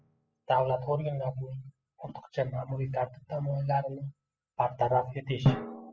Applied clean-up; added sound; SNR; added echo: classical method spectral subtraction.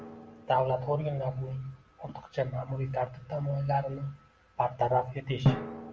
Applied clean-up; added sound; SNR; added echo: none; Drum; 6 dB; none.